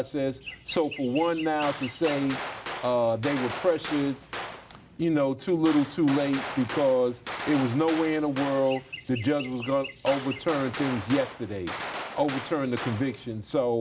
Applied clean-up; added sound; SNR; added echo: none; Gunshot, gunfire + Chirp, tweet; 11 dB; none.